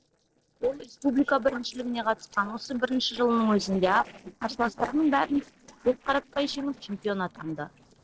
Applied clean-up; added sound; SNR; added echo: neural separator model SepFormer DNS4.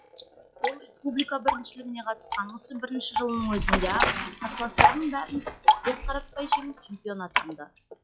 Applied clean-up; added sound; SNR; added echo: classical method log-MMSE.